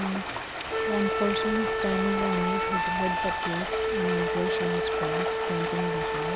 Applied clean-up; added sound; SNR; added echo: none; Stream + Wind instrument, woodwind instrument; -4 dB; none.